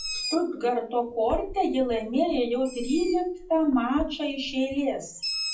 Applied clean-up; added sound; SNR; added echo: classical method WPE with log-MMSE.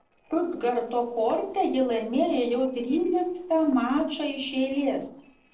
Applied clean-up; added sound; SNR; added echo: neural separator model SepFormer DNS4.